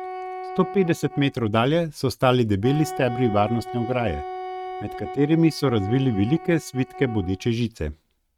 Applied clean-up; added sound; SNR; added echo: neural mask model RNNoise.